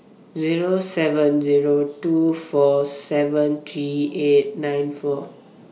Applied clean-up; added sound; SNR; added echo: none; none; none; none.